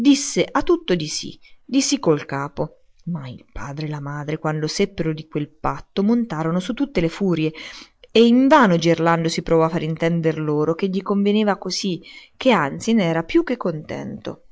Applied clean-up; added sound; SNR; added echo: none; none; none; none.